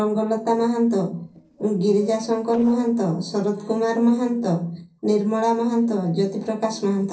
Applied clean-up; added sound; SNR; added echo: neural separator model SepFormer DNS4.